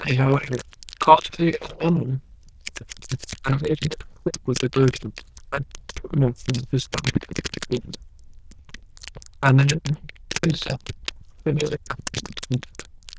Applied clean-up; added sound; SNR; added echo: neural diffusion model UNIVERSE++.